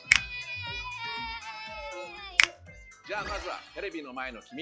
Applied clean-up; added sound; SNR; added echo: classical method log-MMSE.